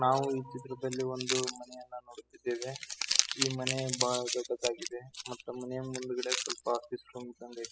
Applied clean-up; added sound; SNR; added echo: classical method spectral subtraction.